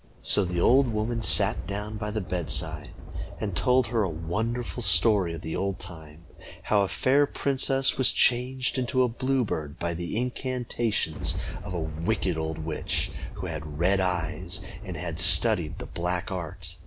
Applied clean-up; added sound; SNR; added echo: none; Thunder; 7 dB; none.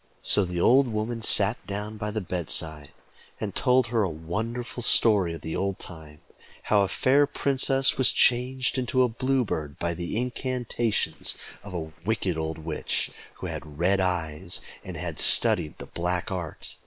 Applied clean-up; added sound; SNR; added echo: neural separator model SepFormer WHAM!.